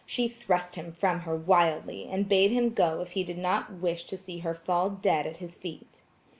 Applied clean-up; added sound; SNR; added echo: none; none; none; none.